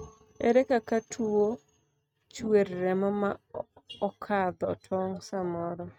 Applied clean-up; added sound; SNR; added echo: neural mask model RNNoise.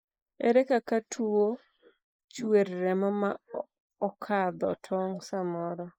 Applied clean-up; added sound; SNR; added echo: neural mask model Resemble Enhance denoiser.